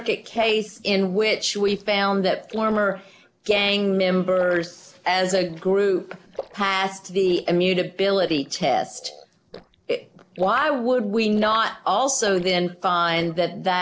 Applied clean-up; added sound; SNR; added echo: neural separator model SepFormer DNS4.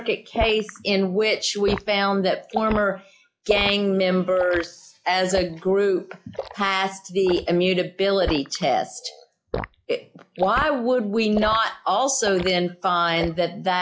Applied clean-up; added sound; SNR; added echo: classical method log-MMSE.